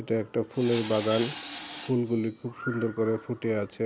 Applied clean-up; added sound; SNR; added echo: none; Tools; 12 dB; none.